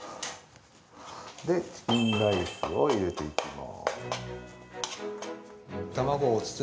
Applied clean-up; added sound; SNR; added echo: none; none; none; none.